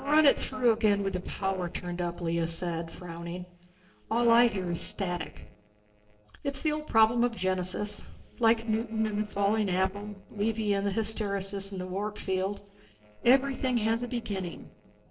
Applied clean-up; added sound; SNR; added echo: neural separator model SepFormer DNS4.